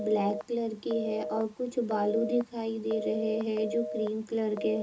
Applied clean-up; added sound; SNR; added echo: none; Telephone; 8 dB; reverberation time 0.2 s.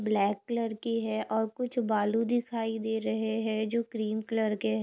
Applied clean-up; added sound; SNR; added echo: none; none; none; none.